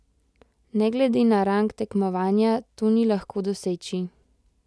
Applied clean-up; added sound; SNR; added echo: none; none; none; none.